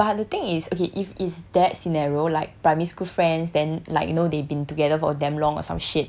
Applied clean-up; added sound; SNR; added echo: none; none; none; none.